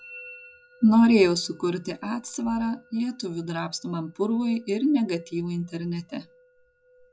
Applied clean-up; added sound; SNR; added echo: classical method log-MMSE.